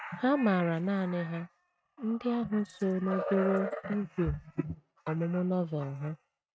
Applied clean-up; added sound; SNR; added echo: neural mask model RNNoise.